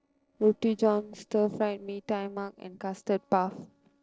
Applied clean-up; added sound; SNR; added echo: neural separator model SepFormer DNS4.